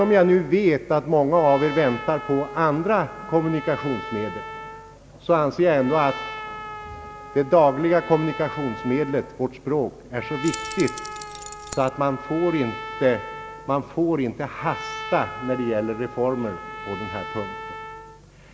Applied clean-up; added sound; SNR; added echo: none; Keys jangling + Trumpet; 13 dB; none.